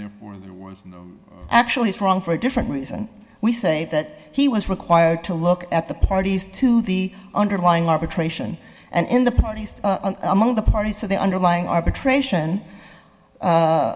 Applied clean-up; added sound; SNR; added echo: none; none; none; reverberation time 1.3 s.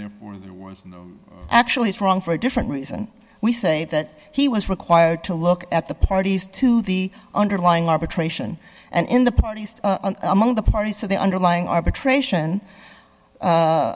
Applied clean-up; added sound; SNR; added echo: none; none; none; none.